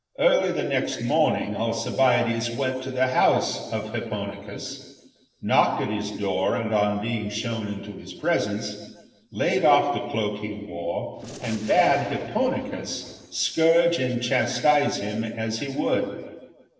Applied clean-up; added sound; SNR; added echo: neural separator model SepFormer DNS4.